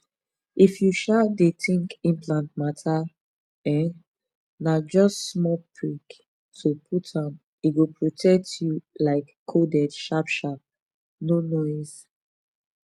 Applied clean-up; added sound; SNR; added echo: none; none; none; none.